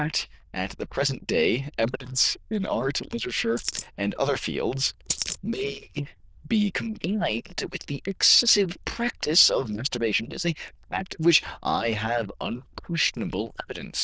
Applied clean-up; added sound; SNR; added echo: neural diffusion model UNIVERSE++.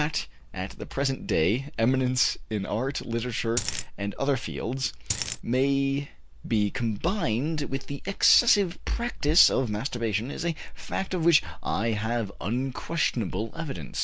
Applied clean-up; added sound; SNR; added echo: none; Coin (dropping); 4 dB; none.